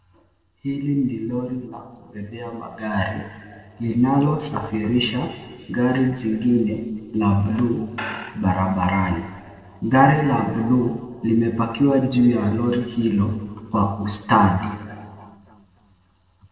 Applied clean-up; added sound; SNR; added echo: neural separator model SepFormer DNS4.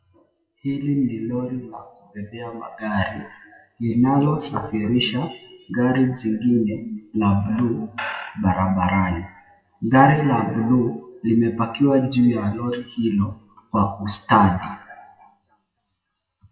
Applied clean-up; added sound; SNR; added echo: classical method WPE with log-MMSE.